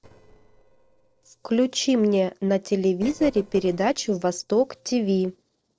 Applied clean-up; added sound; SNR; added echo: neural separator model SepFormer DNS4.